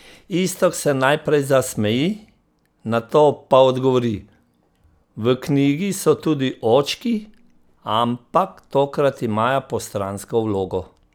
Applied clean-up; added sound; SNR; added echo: none; none; none; none.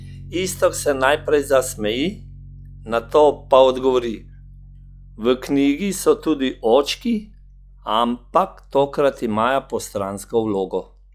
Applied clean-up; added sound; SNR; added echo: classical method log-MMSE.